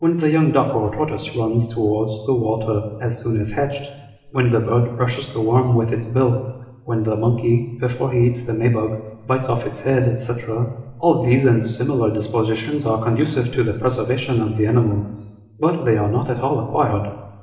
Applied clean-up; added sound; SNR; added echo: none; none; none; reverberation time 1.1 s.